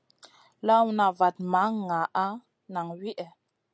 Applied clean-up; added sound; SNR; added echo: none; none; none; none.